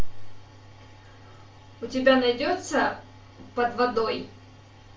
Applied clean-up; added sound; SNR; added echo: none; none; none; reverberation time 0.3 s.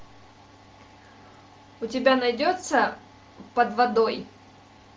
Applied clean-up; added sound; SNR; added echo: none; none; none; none.